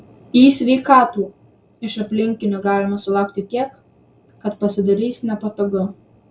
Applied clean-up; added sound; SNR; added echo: none; none; none; none.